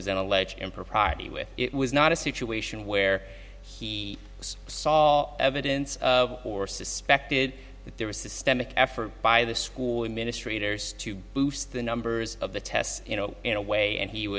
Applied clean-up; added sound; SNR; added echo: none; Mechanical fan; 17 dB; none.